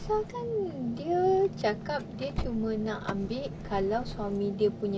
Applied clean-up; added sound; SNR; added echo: none; Car; 12 dB; none.